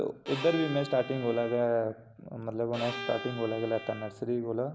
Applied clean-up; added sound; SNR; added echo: none; Bowed string instrument; 11 dB; none.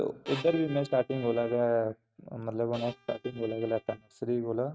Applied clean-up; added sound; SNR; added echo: neural mask model RNNoise.